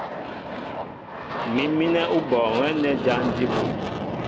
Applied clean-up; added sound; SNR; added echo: none; Aircraft; 4 dB; none.